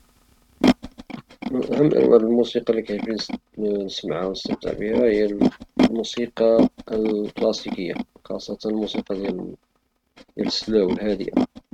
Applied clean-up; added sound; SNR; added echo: neural mask model RNNoise.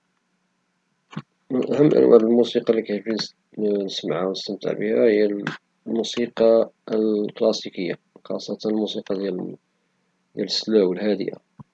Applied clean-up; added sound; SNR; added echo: none; none; none; none.